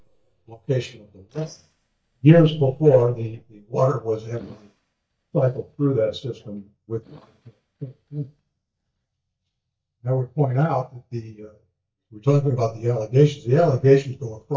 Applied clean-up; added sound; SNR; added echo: neural mask model DeepFilterNet 3.